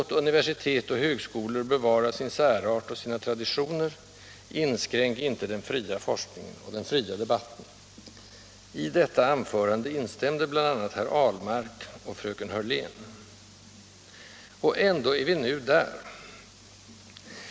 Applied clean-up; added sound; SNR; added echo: none; none; none; none.